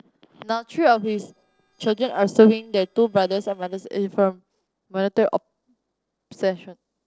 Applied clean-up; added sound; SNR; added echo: neural separator model SepFormer DNS4.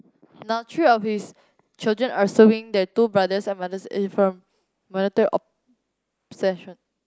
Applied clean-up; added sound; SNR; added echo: neural mask model Resemble Enhance denoiser.